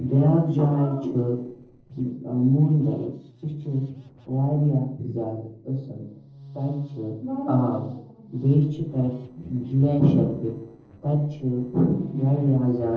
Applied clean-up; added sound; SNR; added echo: neural separator model SepFormer DNS4.